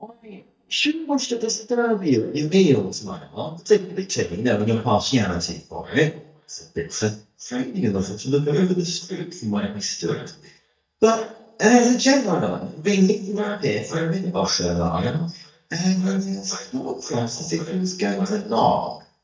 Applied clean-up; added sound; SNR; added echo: neural mask model DeepFilterNet 3.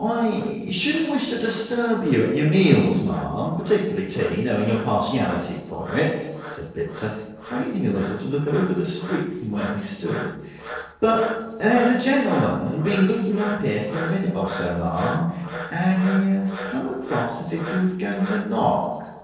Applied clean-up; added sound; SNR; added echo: neural separator model SepFormer DNS4.